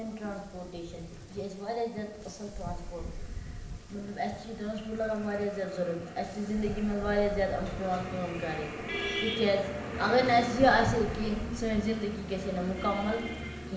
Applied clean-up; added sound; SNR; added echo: none; Wind; 12 dB; reverberation time 0.8 s.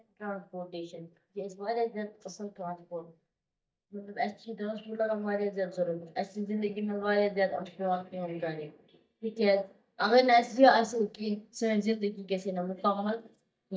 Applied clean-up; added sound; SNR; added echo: neural mask model DeepFilterNet 3.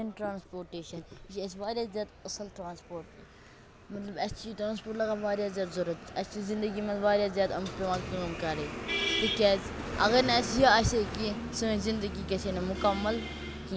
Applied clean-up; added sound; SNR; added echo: none; none; none; none.